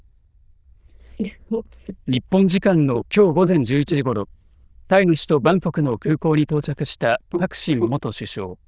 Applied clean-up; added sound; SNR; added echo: neural diffusion model UNIVERSE++.